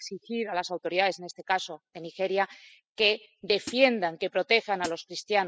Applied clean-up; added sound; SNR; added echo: classical method spectral subtraction.